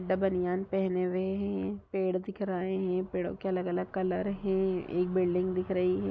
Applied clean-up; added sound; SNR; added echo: none; none; none; none.